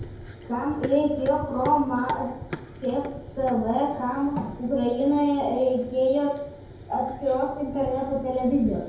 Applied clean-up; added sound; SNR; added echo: none; Run; 14 dB; reverberation time 0.9 s.